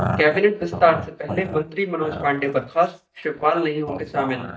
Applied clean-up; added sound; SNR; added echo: neural mask model DeepFilterNet 3.